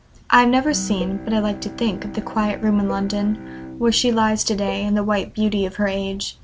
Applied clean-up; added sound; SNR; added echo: none; Cowbell + Bowed string instrument; 15 dB; none.